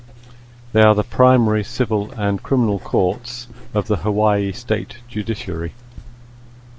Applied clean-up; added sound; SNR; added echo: none; Writing; 18 dB; none.